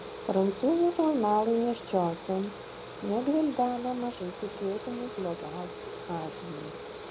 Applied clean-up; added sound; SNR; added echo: none; Mechanical fan + Wind instrument, woodwind instrument; 11 dB; none.